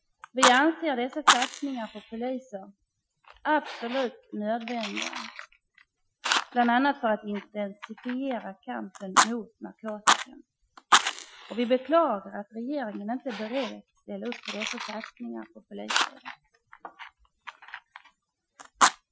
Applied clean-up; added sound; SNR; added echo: classical method Wiener filter.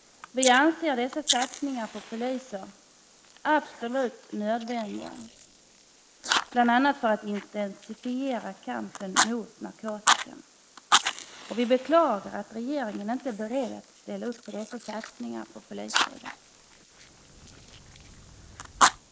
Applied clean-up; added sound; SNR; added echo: neural mask model Resemble Enhance denoiser.